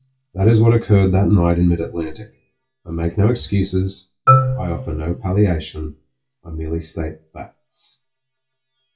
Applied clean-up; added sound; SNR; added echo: classical method WPE with log-MMSE.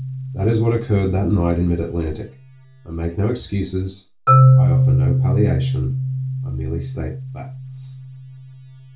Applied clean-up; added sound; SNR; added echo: none; Marimba, xylophone; -3 dB; reverberation time 0.3 s.